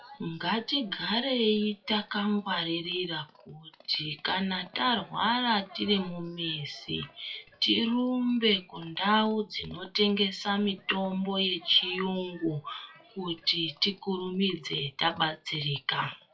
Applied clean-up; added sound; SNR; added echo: classical method WPE with log-MMSE.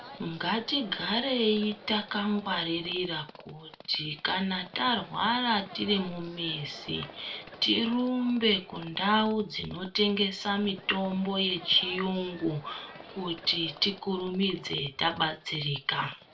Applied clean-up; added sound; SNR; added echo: none; Livestock, farm animals, working animals; 19 dB; reverberation time 0.2 s.